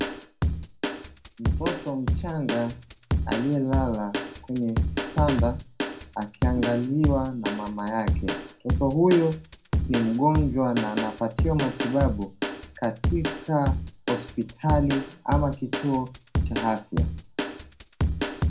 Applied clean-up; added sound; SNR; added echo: none; Drum kit; 1 dB; reverberation time 0.2 s.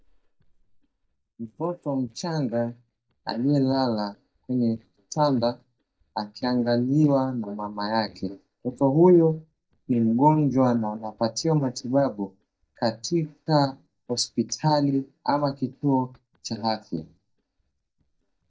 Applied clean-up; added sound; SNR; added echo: neural mask model DeepFilterNet 3.